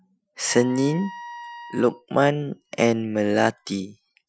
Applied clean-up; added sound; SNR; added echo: classical method Wiener filter.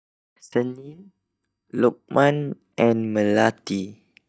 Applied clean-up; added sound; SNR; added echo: neural mask model DeepFilterNet 3.